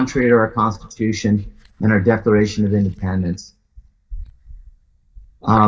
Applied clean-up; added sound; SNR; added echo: neural mask model DeepFilterNet 3.